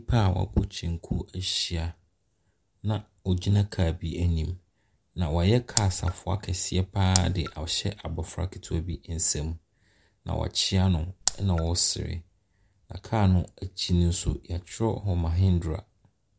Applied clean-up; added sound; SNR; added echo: none; Raindrop; 5 dB; none.